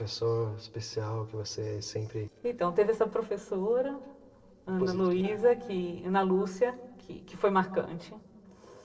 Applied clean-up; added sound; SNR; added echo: neural separator model SepFormer DNS4.